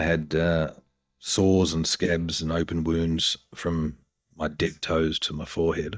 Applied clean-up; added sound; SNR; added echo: neural mask model DeepFilterNet 3.